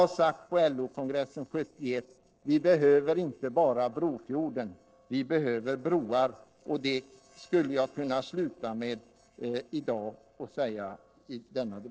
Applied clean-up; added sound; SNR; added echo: neural separator model SepFormer DNS4.